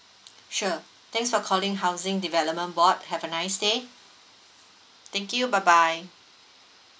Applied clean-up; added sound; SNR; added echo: none; none; none; none.